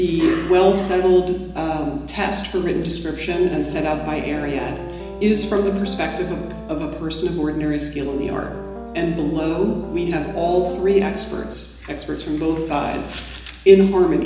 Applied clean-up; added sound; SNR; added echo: none; Piano; 12 dB; reverberation time 1.0 s.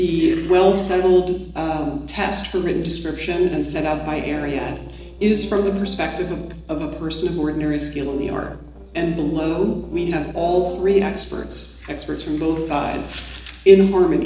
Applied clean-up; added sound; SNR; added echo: neural separator model SepFormer DNS4.